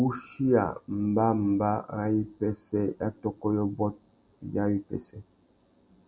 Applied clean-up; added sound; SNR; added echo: none; none; none; none.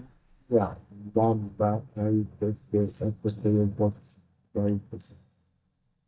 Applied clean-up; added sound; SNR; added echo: neural mask model DeepFilterNet 3.